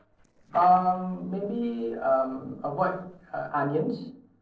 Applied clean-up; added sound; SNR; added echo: neural separator model SepFormer DNS4.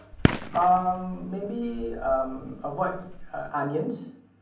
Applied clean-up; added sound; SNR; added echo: none; Fireworks; 4 dB; reverberation time 0.6 s.